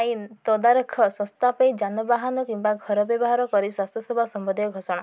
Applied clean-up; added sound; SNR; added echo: none; none; none; none.